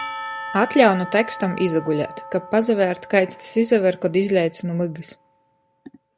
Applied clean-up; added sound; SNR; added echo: none; Church bell / Percussion; 15 dB; none.